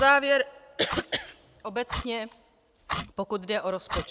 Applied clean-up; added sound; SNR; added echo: none; Clock; 10 dB; none.